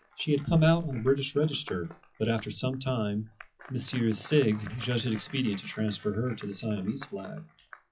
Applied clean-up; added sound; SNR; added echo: classical method WPE with log-MMSE.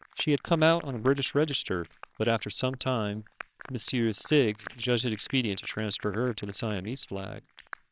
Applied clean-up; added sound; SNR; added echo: neural separator model SepFormer WHAMR!.